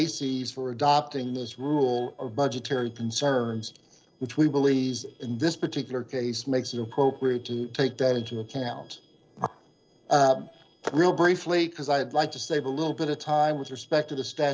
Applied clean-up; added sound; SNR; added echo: neural separator model SepFormer DNS4.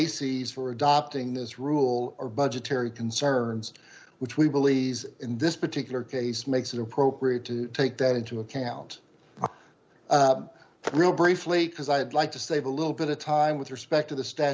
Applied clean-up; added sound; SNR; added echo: none; none; none; none.